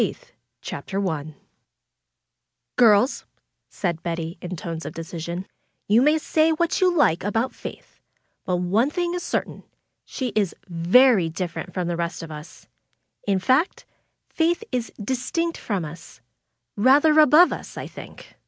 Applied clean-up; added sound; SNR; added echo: none; none; none; none.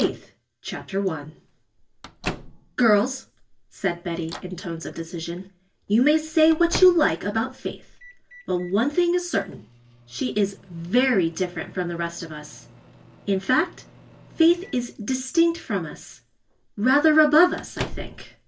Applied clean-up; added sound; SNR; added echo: none; Microwave oven; 17 dB; reverberation time 0.2 s.